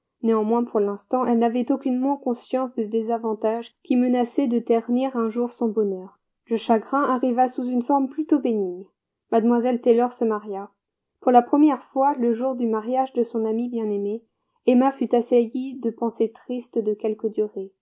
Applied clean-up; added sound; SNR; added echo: none; none; none; none.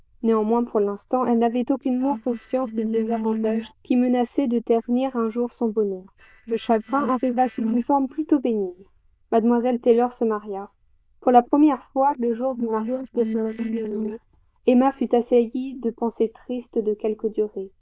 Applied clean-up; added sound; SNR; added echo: neural diffusion model UNIVERSE++.